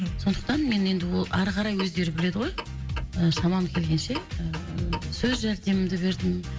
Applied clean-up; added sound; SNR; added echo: none; Clock; 14 dB; reverberation time 1.0 s.